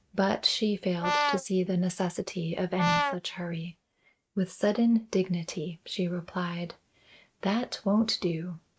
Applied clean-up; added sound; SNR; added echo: neural mask model RNNoise.